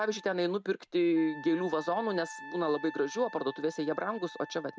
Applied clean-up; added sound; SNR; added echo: none; Wind instrument, woodwind instrument; 16 dB; none.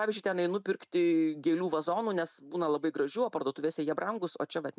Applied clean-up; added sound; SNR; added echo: none; none; none; none.